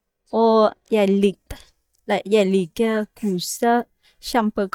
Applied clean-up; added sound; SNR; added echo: neural mask model DeepFilterNet 3.